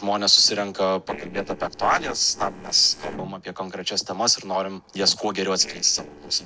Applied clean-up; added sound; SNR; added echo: neural separator model SepFormer DNS4.